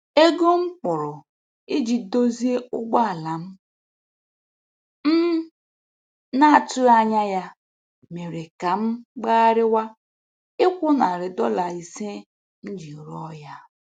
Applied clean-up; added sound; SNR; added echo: none; none; none; none.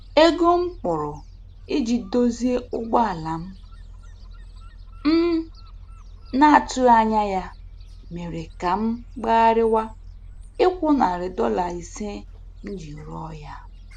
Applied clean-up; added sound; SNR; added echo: none; Gull, seagull; 17 dB; none.